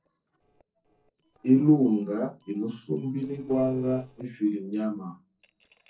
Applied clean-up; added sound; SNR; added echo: neural separator model SepFormer DNS4.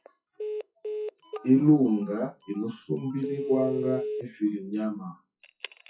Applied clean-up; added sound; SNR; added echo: classical method WPE with log-MMSE.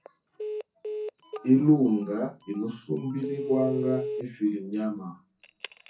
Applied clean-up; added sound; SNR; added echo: none; Telephone; 10 dB; reverberation time 0.3 s.